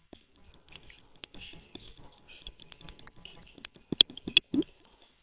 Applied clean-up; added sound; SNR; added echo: neural separator model SepFormer WHAMR!.